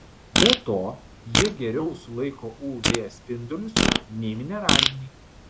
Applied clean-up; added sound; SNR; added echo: none; Fart; -3 dB; none.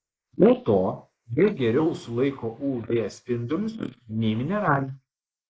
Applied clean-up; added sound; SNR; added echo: neural mask model Resemble Enhance denoiser.